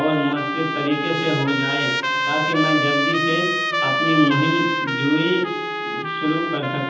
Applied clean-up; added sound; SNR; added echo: none; Trumpet; 1 dB; reverberation time 1.3 s.